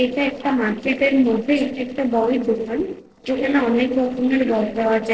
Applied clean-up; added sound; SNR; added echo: neural separator model SepFormer DNS4.